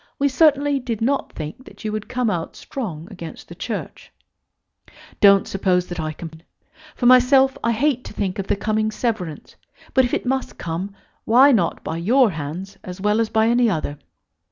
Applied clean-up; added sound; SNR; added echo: none; none; none; none.